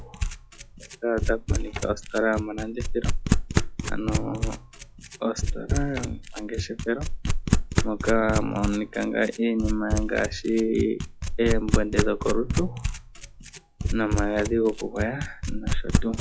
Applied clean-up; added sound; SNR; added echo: classical method log-MMSE.